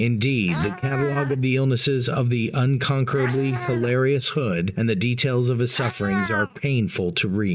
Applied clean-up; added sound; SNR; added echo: neural mask model RNNoise.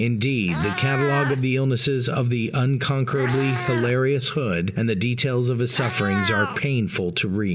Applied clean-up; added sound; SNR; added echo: none; Meow; 11 dB; none.